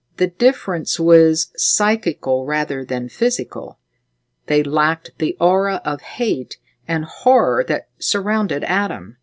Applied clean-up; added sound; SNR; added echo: none; none; none; none.